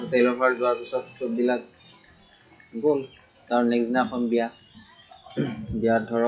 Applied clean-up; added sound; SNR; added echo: classical method WPE with log-MMSE.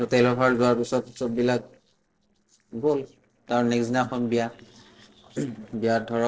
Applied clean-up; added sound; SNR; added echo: neural separator model SepFormer DNS4.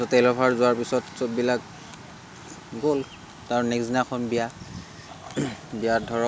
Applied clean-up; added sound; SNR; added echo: none; none; none; none.